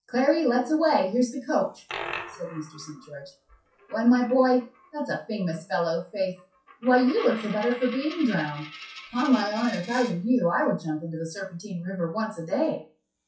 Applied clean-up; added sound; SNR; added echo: classical method WPE with log-MMSE.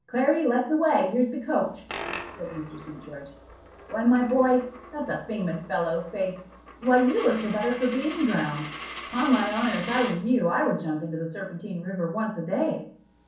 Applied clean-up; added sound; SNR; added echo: none; Coin (dropping); 15 dB; reverberation time 0.6 s.